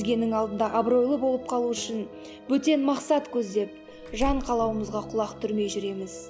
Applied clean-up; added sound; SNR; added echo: none; Slam; 9 dB; none.